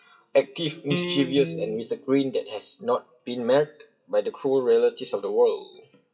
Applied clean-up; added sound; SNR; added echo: classical method WPE with log-MMSE.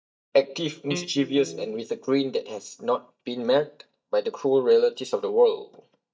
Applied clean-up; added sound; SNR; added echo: neural mask model DeepFilterNet 3.